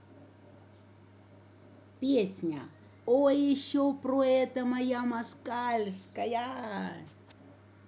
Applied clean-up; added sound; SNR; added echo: none; none; none; none.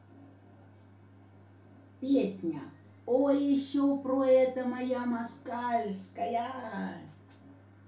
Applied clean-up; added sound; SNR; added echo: none; none; none; reverberation time 0.3 s.